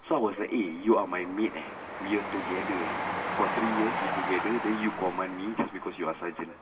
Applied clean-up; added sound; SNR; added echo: none; Train; 4 dB; reverberation time 2.5 s.